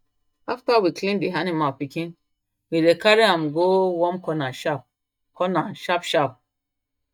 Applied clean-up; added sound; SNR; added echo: neural mask model DeepFilterNet 3.